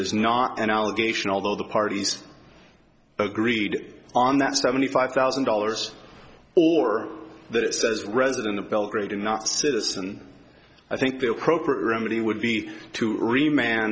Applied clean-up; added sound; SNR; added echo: none; none; none; none.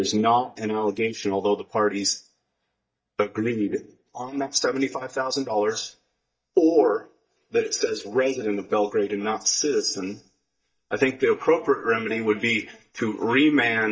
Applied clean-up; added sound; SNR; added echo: neural mask model DeepFilterNet 3.